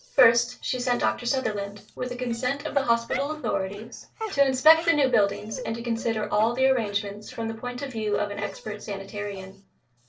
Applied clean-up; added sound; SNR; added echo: neural separator model SepFormer DNS4.